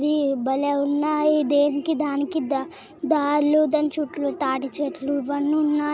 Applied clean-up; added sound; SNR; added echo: none; none; none; none.